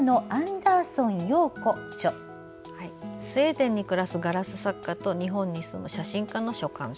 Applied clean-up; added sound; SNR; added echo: none; none; none; none.